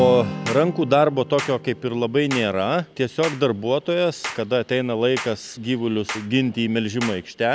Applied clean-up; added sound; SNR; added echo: none; Acoustic guitar + Clapping; 12 dB; none.